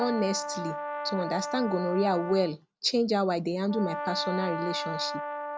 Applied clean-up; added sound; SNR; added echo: none; Brass instrument; 6 dB; none.